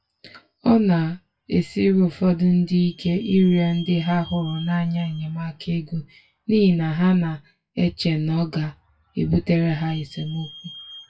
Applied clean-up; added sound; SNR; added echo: classical method WPE with log-MMSE.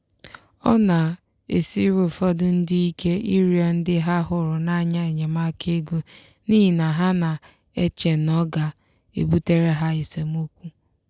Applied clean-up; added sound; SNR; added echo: none; none; none; none.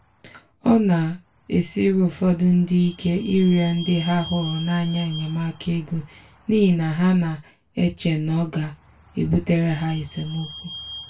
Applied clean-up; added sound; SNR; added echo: none; Squeak / Vehicle; 19 dB; reverberation time 0.2 s.